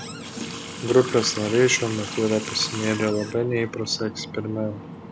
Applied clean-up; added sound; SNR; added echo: none; Water tap, faucet; 10 dB; none.